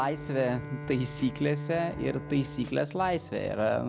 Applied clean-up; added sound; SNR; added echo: none; Bowed string instrument; 12 dB; none.